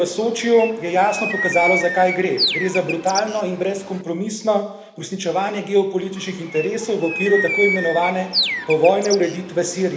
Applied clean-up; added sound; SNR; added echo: none; Bird; 6 dB; reverberation time 1.0 s.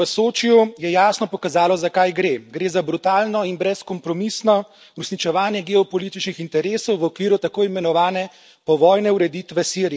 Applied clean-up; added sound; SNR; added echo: none; none; none; none.